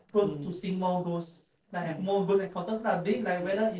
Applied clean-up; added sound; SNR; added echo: neural separator model SepFormer DNS4.